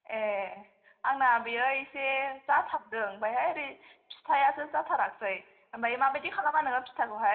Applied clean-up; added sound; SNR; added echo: none; none; none; reverberation time 0.4 s.